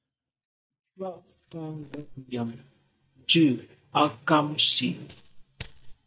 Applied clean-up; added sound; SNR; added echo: neural mask model DeepFilterNet 3.